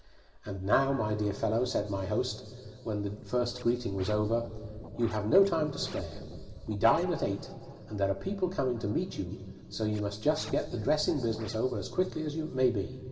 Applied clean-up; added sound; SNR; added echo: none; Scratching (performance technique); 16 dB; reverberation time 2.3 s.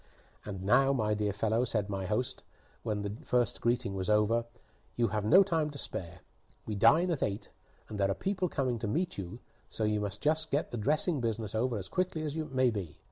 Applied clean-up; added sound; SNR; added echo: none; none; none; none.